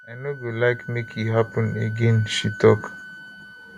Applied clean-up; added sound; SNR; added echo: none; Wind instrument, woodwind instrument; 16 dB; none.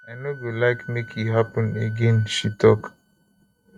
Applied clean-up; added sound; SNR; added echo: neural mask model RNNoise.